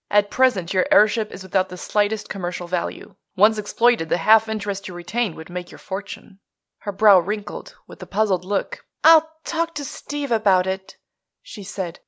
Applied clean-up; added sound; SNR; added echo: none; none; none; none.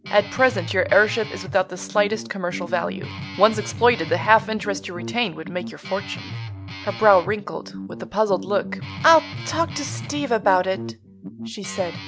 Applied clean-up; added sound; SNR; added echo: none; Guitar; 11 dB; none.